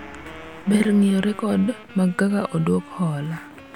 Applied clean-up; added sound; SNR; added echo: none; Gong + Wind instrument, woodwind instrument; 19 dB; none.